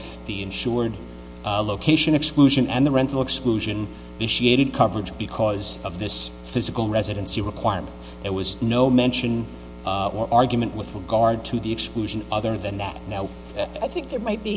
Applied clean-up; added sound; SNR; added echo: none; none; none; none.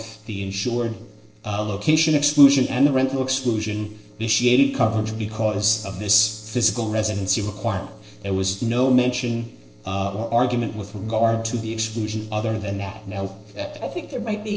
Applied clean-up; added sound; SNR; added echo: neural separator model SepFormer DNS4.